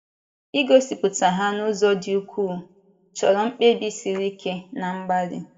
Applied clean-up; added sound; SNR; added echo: none; none; none; reverberation time 0.5 s.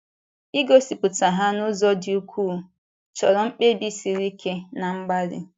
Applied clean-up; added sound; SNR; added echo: none; none; none; none.